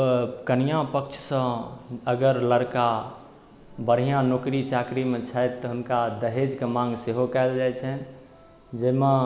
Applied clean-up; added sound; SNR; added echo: none; none; none; none.